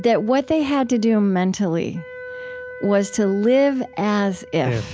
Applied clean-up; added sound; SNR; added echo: none; Wind instrument, woodwind instrument; 19 dB; none.